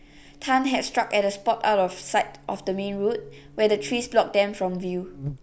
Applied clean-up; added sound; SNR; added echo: none; Buzz; 19 dB; none.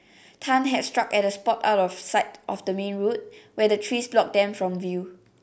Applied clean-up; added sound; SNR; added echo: none; none; none; none.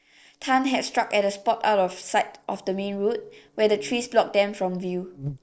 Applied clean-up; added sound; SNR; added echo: neural separator model SepFormer DNS4.